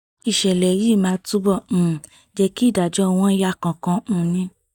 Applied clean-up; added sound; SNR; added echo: neural mask model DeepFilterNet 3.